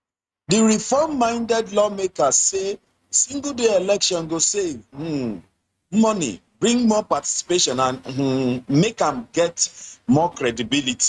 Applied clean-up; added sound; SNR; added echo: neural mask model RNNoise.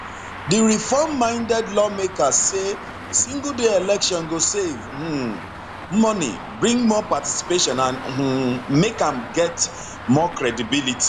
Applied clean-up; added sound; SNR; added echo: none; Traffic noise, roadway noise; 13 dB; none.